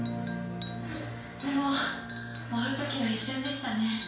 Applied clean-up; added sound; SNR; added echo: none; Chink, clink; 5 dB; reverberation time 0.5 s.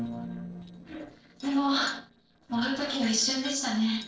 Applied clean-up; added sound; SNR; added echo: neural separator model SepFormer DNS4.